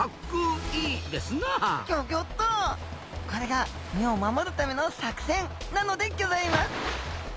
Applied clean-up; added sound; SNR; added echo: none; Drum / Drum kit + Waves, surf; 14 dB; none.